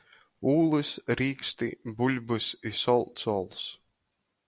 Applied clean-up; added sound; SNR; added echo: none; none; none; none.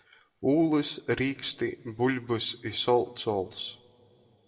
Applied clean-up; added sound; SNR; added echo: none; none; none; reverberation time 2.4 s.